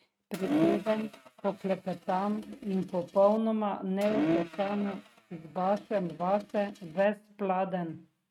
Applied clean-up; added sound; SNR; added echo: neural mask model RNNoise.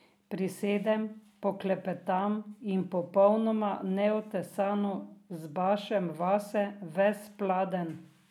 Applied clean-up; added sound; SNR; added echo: none; none; none; none.